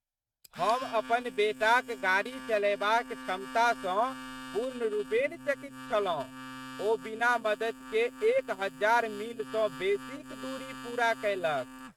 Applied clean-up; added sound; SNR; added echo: neural mask model RNNoise.